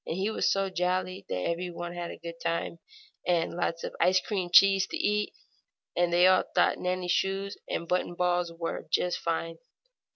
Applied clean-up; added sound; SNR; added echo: none; none; none; none.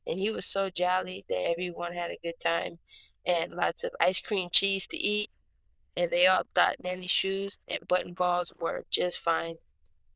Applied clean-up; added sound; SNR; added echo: neural diffusion model UNIVERSE++.